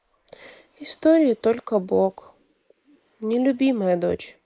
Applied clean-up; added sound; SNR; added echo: neural mask model Resemble Enhance denoiser.